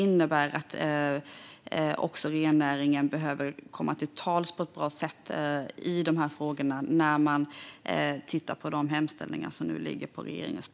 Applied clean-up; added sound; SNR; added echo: none; none; none; none.